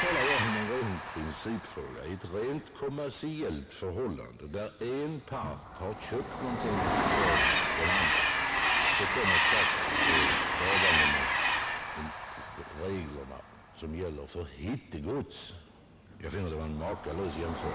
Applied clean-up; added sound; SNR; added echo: none; Train; -5 dB; none.